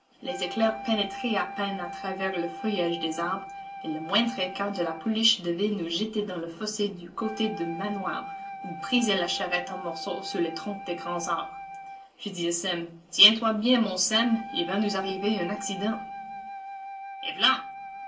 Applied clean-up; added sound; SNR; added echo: none; Wind instrument, woodwind instrument; 11 dB; reverberation time 0.2 s.